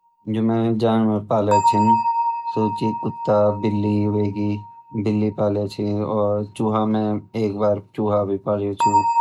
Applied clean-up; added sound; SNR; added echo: none; Bell; 4 dB; none.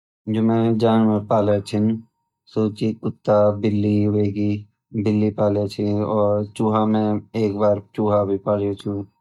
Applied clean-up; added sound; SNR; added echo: neural mask model DeepFilterNet 3.